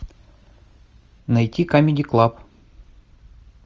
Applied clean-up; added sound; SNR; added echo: none; none; none; none.